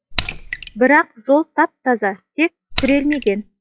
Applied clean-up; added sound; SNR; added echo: classical method log-MMSE.